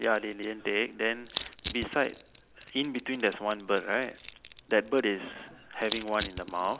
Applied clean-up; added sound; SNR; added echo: none; Crushing; 13 dB; none.